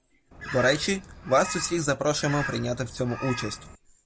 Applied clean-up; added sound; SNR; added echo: none; Bird; 10 dB; none.